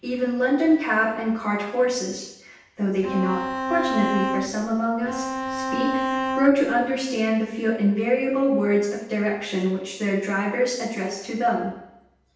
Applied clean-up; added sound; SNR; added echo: none; Bowed string instrument; 3 dB; reverberation time 0.9 s.